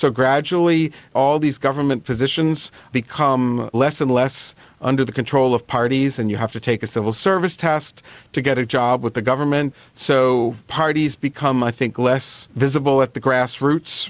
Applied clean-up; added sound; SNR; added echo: none; none; none; none.